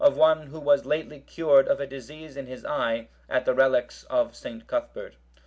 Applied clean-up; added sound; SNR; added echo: none; none; none; none.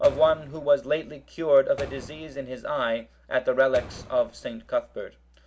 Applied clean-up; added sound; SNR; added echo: none; Door; 19 dB; none.